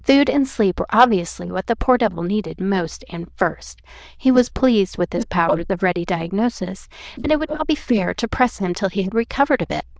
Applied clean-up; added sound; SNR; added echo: neural diffusion model UNIVERSE++.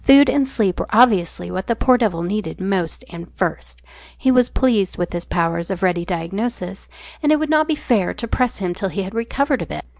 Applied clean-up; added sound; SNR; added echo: none; none; none; none.